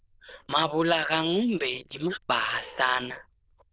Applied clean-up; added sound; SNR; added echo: neural diffusion model UNIVERSE++.